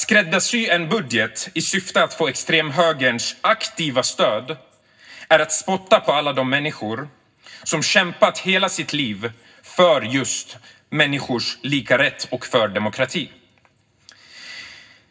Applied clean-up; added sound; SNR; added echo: none; none; none; reverberation time 0.4 s.